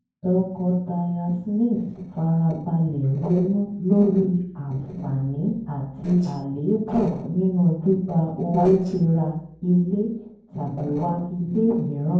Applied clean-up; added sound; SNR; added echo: neural separator model SepFormer DNS4.